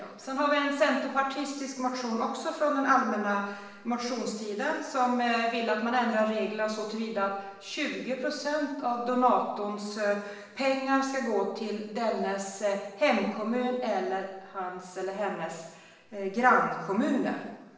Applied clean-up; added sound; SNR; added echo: none; none; none; reverberation time 0.9 s.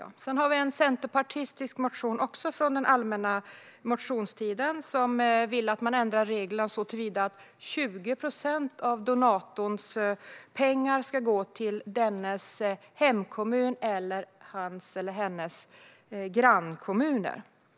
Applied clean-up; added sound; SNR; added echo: none; none; none; none.